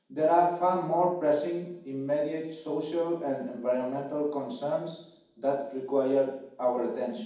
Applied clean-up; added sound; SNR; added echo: none; none; none; reverberation time 1.2 s.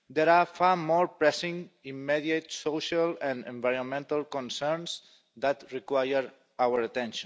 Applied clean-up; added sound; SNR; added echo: none; none; none; none.